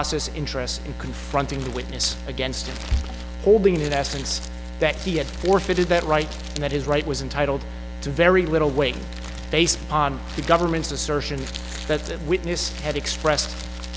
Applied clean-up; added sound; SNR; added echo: none; Crumpling, crinkling; 18 dB; none.